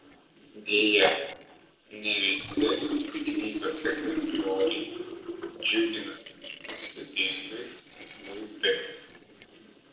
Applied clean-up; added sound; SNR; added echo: neural separator model SepFormer DNS4.